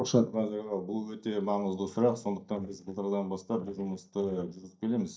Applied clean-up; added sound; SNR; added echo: neural mask model DeepFilterNet 3.